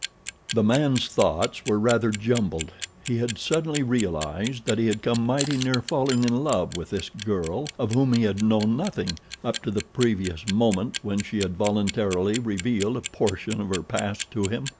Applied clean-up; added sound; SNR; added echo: none; Clock; 13 dB; none.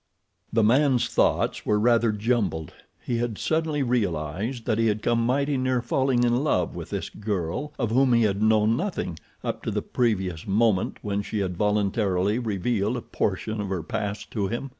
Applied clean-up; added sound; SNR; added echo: none; none; none; none.